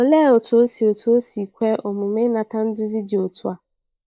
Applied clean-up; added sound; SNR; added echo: neural mask model Resemble Enhance denoiser.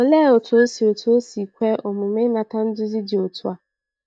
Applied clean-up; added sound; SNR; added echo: neural mask model DeepFilterNet 3.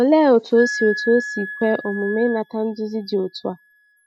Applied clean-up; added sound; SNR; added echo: classical method spectral subtraction.